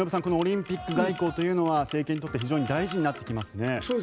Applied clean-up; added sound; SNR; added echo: none; Livestock, farm animals, working animals + Clock; 16 dB; none.